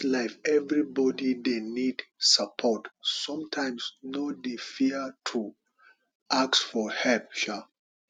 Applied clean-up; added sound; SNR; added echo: none; none; none; none.